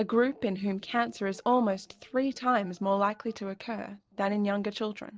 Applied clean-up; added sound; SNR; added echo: neural separator model SepFormer DNS4.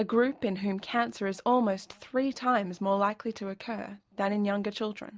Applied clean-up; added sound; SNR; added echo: none; none; none; none.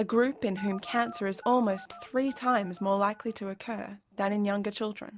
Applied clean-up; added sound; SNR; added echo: none; Telephone; 19 dB; none.